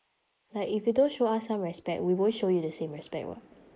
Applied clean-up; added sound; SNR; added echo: neural mask model Resemble Enhance denoiser.